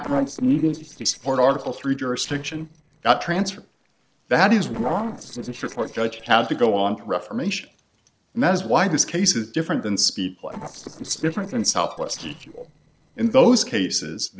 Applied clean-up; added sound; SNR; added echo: neural separator model SepFormer DNS4.